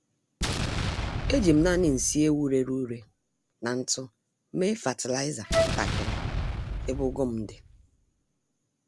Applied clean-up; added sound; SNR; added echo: none; Explosion + Wind instrument, woodwind instrument; 3 dB; none.